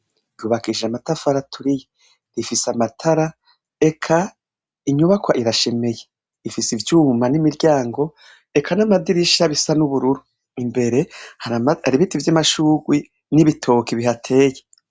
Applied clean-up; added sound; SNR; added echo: none; none; none; none.